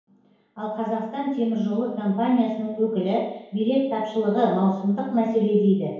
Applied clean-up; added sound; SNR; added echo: none; none; none; reverberation time 1.0 s.